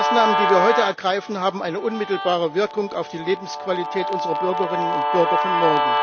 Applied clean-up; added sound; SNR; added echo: none; Guitar; 0 dB; none.